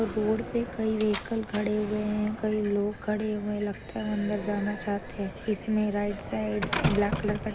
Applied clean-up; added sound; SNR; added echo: none; Slam; 7 dB; none.